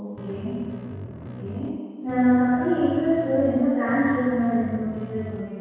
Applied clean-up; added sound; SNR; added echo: none; Bass guitar; 13 dB; reverberation time 2.0 s.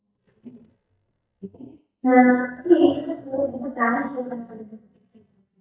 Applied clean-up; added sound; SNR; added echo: neural mask model DeepFilterNet 3.